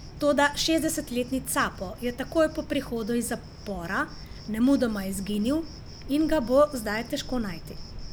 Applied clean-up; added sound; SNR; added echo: none; Cricket; 13 dB; none.